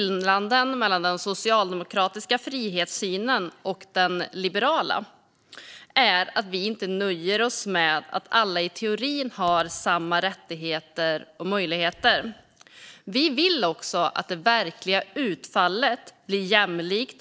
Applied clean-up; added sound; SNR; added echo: neural separator model SepFormer DNS4.